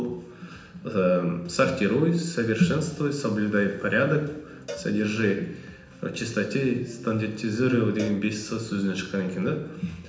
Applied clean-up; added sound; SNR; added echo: none; Cowbell; 19 dB; reverberation time 0.8 s.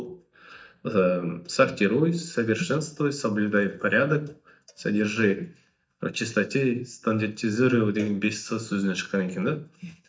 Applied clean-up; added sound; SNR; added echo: neural mask model DeepFilterNet 3.